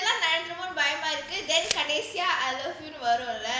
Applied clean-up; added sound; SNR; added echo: none; Tick; 13 dB; none.